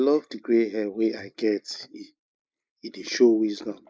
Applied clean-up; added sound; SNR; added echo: neural mask model Resemble Enhance denoiser.